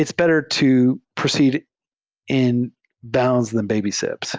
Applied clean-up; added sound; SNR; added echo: none; none; none; none.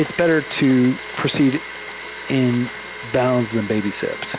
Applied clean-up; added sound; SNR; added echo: none; Domestic sounds, home sounds; 11 dB; none.